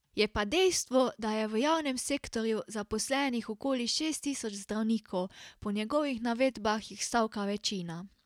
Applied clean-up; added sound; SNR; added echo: none; none; none; none.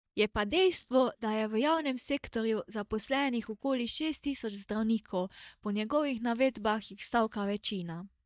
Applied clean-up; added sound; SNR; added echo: neural mask model DeepFilterNet 3.